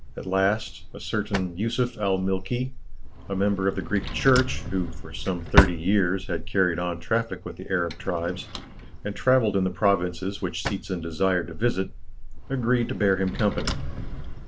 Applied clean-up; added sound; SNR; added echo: none; Drawer open or close; 5 dB; none.